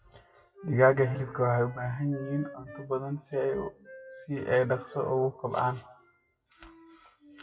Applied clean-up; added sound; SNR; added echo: classical method WPE with log-MMSE.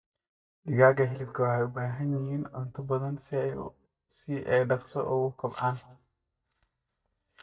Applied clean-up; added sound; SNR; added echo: neural mask model DeepFilterNet 3.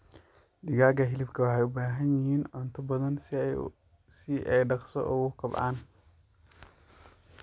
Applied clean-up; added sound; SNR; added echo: none; none; none; none.